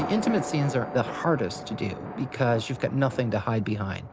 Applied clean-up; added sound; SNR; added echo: none; Thunder + Doorbell; 10 dB; none.